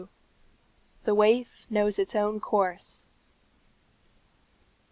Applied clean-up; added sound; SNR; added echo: none; none; none; none.